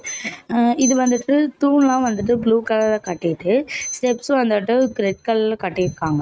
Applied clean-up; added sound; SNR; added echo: neural mask model RNNoise.